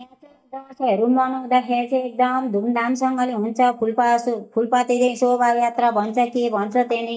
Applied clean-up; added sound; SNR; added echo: neural mask model DeepFilterNet 3.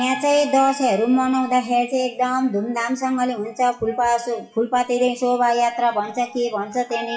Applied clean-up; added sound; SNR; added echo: classical method WPE with log-MMSE.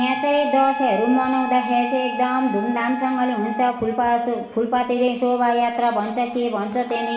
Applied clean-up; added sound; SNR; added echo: none; Wind instrument, woodwind instrument; 10 dB; reverberation time 2.1 s.